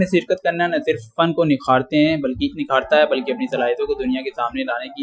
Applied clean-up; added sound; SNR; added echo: classical method Wiener filter.